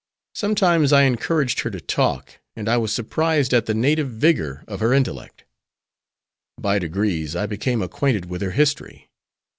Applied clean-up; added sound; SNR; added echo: none; none; none; none.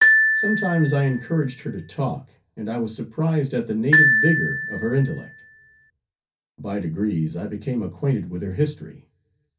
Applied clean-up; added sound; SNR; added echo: none; Glockenspiel; -3 dB; reverberation time 0.3 s.